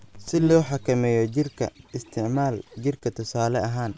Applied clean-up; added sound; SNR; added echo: none; none; none; none.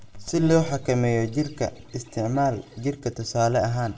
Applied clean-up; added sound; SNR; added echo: none; none; none; reverberation time 0.3 s.